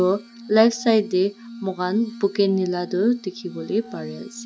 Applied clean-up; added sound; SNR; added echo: none; Glass; 16 dB; none.